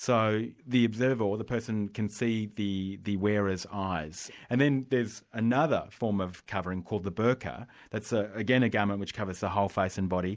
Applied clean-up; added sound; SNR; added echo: none; none; none; none.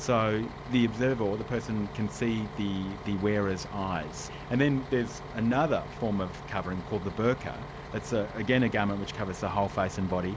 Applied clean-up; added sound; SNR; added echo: none; Bus; 11 dB; none.